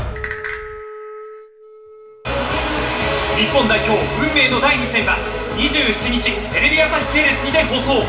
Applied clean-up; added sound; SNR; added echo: none; Wind instrument, woodwind instrument; 17 dB; reverberation time 1.0 s.